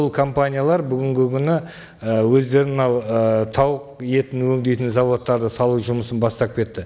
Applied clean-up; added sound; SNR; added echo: none; none; none; none.